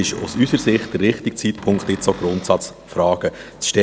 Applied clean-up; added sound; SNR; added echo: none; Cupboard open or close; 17 dB; none.